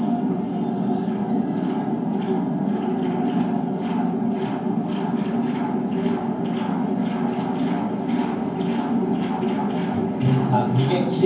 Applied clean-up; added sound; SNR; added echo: none; none; none; reverberation time 0.9 s.